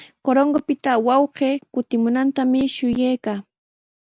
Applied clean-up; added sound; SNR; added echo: none; none; none; none.